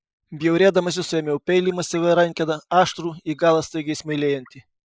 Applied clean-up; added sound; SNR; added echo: neural mask model Resemble Enhance denoiser.